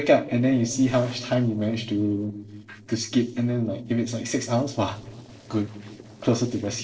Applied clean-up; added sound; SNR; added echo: neural separator model SepFormer DNS4.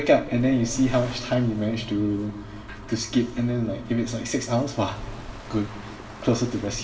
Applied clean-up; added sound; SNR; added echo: none; Waves, surf; 17 dB; reverberation time 2.0 s.